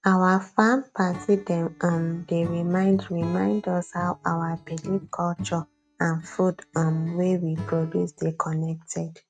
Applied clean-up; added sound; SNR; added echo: neural mask model RNNoise.